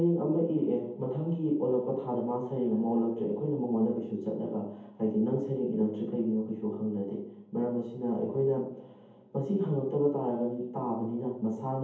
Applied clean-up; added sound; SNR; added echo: none; none; none; reverberation time 0.7 s.